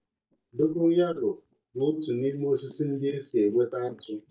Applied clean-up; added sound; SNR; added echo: neural mask model DeepFilterNet 3.